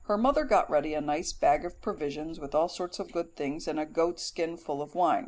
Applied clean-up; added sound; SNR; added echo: none; Frog; 18 dB; none.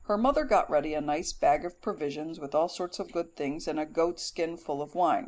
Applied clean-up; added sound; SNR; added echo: neural mask model Resemble Enhance denoiser.